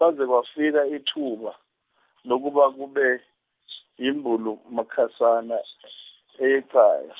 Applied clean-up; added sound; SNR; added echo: none; none; none; none.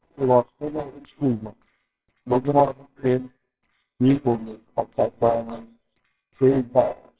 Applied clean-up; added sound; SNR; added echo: neural separator model SepFormer WHAMR!.